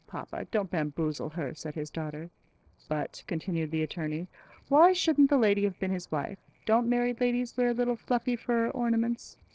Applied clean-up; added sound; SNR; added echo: neural separator model SepFormer DNS4.